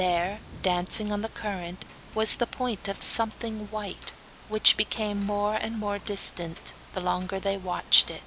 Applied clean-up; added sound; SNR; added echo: none; Rain; 19 dB; none.